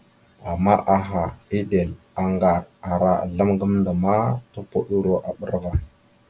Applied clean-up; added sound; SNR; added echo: none; none; none; none.